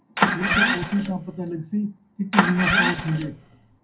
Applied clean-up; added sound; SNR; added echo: none; Engine starting; -3 dB; reverberation time 0.2 s.